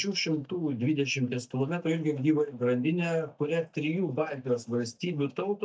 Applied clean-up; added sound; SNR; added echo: neural mask model DeepFilterNet 3.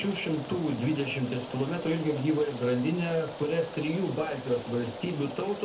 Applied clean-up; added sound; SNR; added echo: none; Rain; 11 dB; reverberation time 0.3 s.